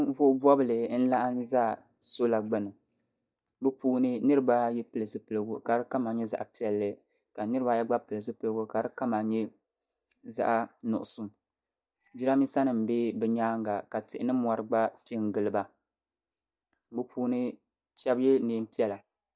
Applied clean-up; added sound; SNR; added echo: neural mask model DeepFilterNet 3.